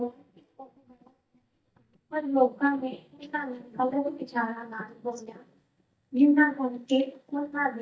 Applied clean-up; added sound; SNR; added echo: neural mask model DeepFilterNet 3.